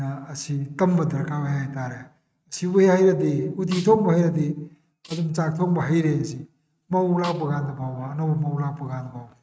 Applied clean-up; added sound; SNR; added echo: neural mask model RNNoise.